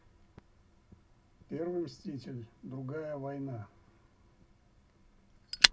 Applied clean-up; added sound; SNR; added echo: none; Fire; -5 dB; reverberation time 0.2 s.